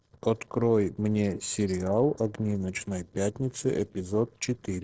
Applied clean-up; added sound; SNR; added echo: neural separator model SepFormer DNS4.